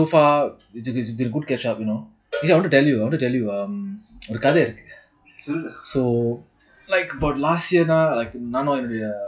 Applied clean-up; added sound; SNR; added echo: classical method log-MMSE.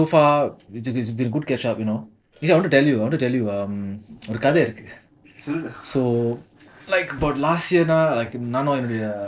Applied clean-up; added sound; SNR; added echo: neural separator model SepFormer DNS4.